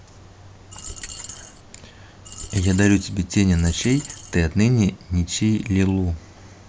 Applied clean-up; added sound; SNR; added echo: none; Coin (dropping); 15 dB; none.